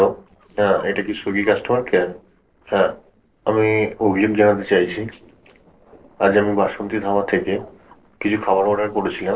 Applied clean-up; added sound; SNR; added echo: neural separator model SepFormer DNS4.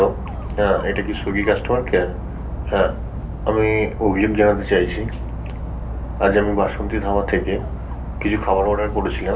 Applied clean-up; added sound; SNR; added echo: none; Dog; 6 dB; reverberation time 0.3 s.